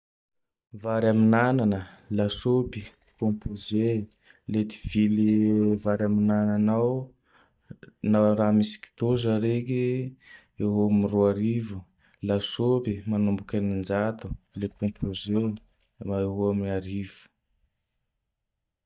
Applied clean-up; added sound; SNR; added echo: neural mask model DeepFilterNet 3.